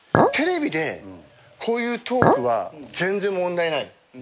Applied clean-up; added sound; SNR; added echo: none; Chink, clink; 1 dB; none.